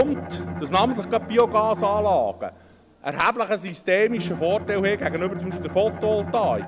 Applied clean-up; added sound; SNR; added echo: none; Bowed string instrument; 11 dB; none.